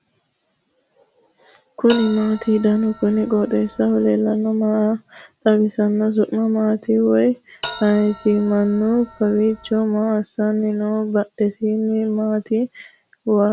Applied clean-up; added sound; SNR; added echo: none; Bell; 17 dB; none.